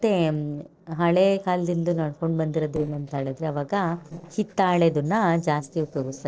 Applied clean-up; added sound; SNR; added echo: neural separator model SepFormer DNS4.